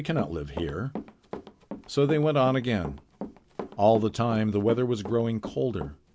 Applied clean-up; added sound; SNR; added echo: none; Run; 13 dB; none.